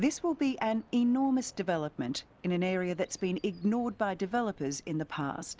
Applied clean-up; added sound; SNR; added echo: none; none; none; none.